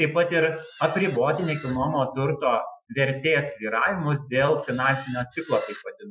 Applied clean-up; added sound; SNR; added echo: classical method Wiener filter.